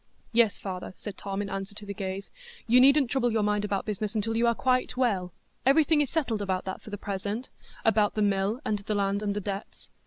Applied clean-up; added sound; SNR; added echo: none; none; none; none.